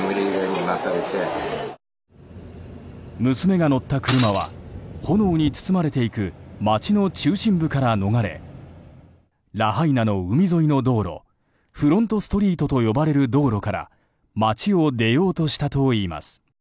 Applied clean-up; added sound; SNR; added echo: none; Shatter; -3 dB; none.